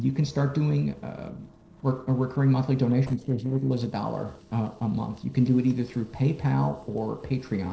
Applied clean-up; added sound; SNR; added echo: neural separator model SepFormer DNS4.